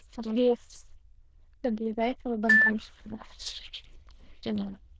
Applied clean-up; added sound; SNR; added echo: neural diffusion model UNIVERSE++.